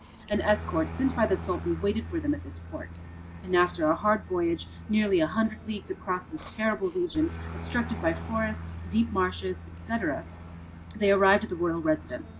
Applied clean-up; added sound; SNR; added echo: none; Aircraft; 11 dB; none.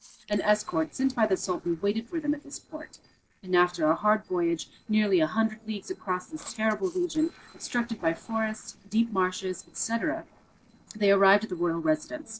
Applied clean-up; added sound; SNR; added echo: neural separator model SepFormer DNS4.